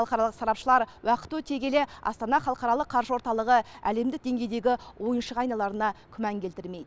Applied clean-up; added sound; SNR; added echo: none; none; none; none.